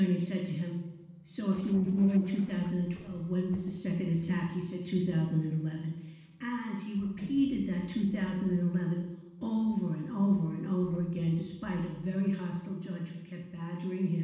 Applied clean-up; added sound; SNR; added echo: neural separator model SepFormer DNS4.